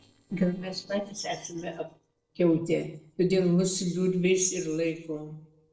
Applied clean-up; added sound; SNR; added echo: neural separator model SepFormer DNS4.